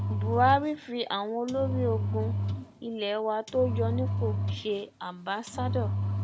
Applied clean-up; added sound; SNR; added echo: none; Engine; 1 dB; none.